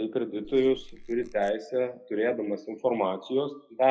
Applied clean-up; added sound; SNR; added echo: classical method WPE with log-MMSE.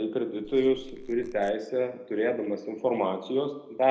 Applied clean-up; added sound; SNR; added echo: none; Squeak / Tools; 19 dB; reverberation time 0.7 s.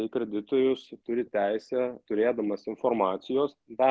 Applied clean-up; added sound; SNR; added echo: none; none; none; none.